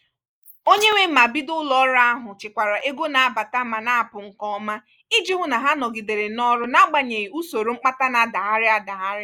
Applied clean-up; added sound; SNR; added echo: neural mask model Resemble Enhance denoiser.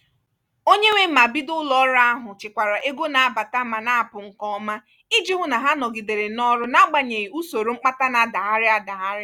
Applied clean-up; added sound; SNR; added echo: none; none; none; none.